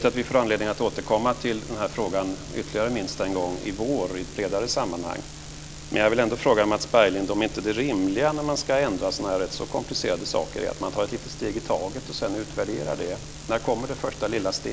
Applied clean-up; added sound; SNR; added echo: none; none; none; none.